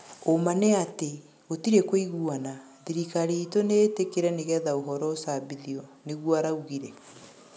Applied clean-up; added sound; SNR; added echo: none; none; none; none.